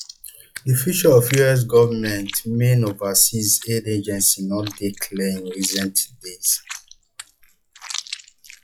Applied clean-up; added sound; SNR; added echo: classical method log-MMSE.